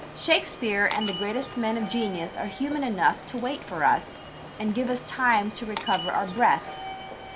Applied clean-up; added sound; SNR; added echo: none; Walk, footsteps / Subway, metro, underground; 11 dB; none.